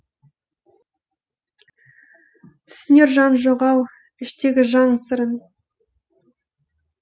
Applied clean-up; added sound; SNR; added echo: none; none; none; none.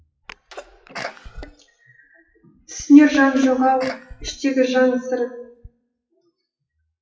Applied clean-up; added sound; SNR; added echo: classical method WPE with log-MMSE.